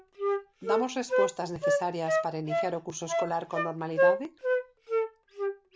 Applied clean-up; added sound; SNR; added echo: none; Wind instrument, woodwind instrument; -5 dB; none.